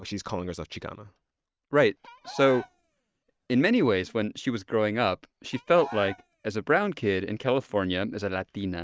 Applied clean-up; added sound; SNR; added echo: neural mask model RNNoise.